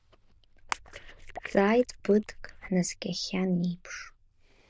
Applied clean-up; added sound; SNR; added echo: neural diffusion model UNIVERSE++.